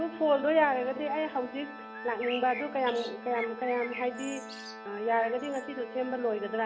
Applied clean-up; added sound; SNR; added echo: none; Organ + Bird; 11 dB; none.